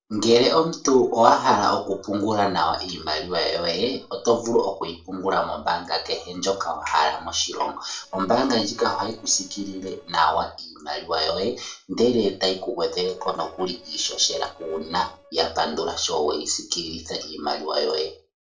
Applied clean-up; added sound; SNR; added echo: neural separator model SepFormer DNS4.